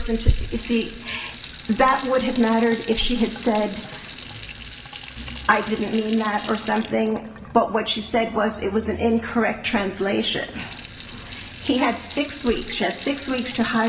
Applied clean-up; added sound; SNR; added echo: none; Sink (filling or washing) / Water tap, faucet; 9 dB; reverberation time 0.8 s.